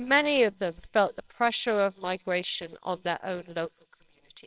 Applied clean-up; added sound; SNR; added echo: neural separator model SepFormer WHAMR!.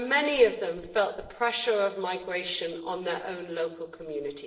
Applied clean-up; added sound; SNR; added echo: neural separator model SepFormer DNS4.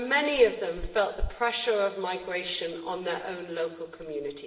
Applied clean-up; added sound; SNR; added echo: none; Rattle; 12 dB; reverberation time 0.9 s.